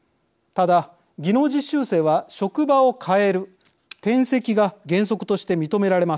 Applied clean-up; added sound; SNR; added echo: none; none; none; none.